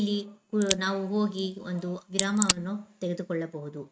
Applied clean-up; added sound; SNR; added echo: neural mask model RNNoise.